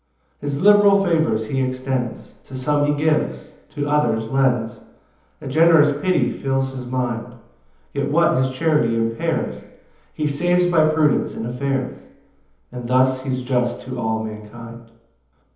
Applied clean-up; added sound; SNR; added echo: none; none; none; reverberation time 1.3 s.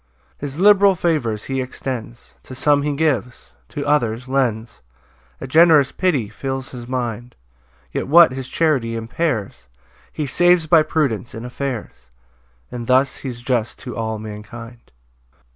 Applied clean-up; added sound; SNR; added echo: none; none; none; none.